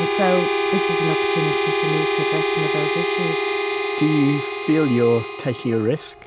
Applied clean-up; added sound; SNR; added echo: none; Harmonica; 0 dB; none.